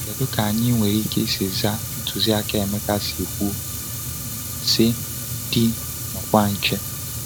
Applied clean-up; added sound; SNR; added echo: none; Fire; 6 dB; none.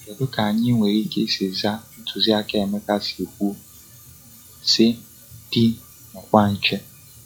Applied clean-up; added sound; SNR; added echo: classical method log-MMSE.